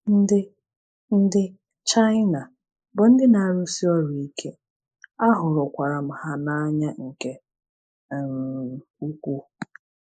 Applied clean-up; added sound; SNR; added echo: neural mask model Resemble Enhance denoiser.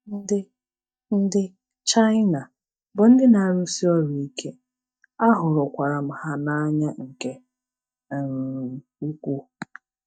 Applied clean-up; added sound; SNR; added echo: neural mask model DeepFilterNet 3.